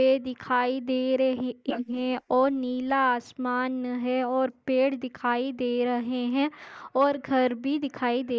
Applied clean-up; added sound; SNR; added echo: neural mask model Resemble Enhance denoiser.